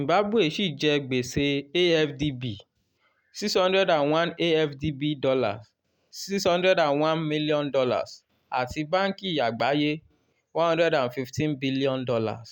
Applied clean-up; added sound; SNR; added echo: none; none; none; none.